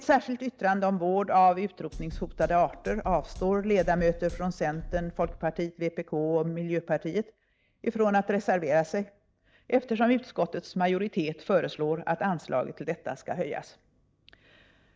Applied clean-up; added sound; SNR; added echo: neural mask model DeepFilterNet 3.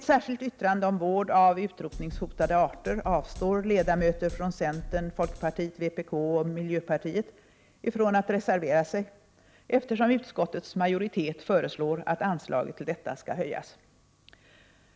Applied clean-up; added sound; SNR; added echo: none; Drum kit; 11 dB; none.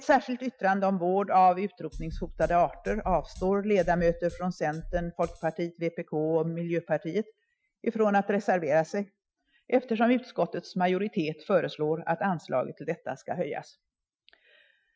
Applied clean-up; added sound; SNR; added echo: classical method Wiener filter.